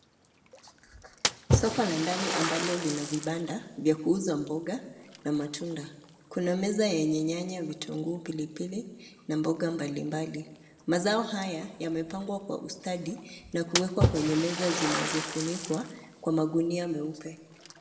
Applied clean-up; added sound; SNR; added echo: none; Splash, splatter; 5 dB; reverberation time 1.2 s.